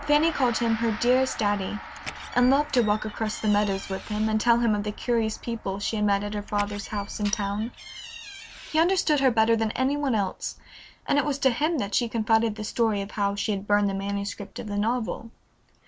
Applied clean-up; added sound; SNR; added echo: none; Gong + Door; 17 dB; none.